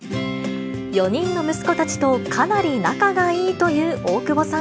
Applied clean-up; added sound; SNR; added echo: none; none; none; none.